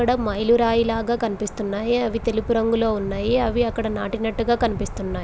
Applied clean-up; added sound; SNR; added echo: none; none; none; none.